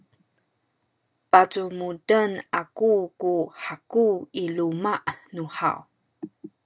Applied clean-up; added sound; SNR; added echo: none; none; none; none.